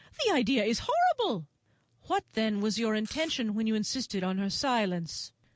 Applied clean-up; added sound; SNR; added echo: none; Domestic sounds, home sounds; 19 dB; none.